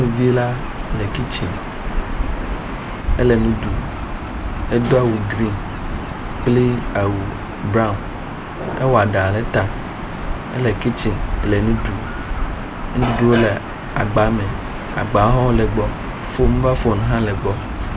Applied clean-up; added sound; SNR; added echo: none; Gull, seagull / Ocean; 4 dB; none.